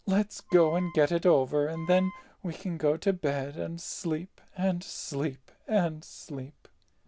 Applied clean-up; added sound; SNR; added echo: none; Wind instrument, woodwind instrument; 18 dB; none.